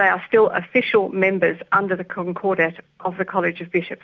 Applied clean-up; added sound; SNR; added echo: none; none; none; none.